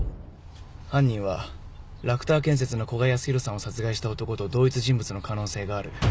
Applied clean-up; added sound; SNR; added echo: none; none; none; none.